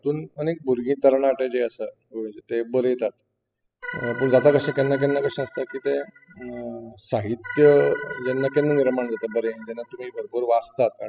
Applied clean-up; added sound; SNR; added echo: classical method spectral subtraction.